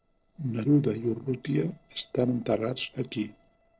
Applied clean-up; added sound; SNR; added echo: neural separator model SepFormer DNS4.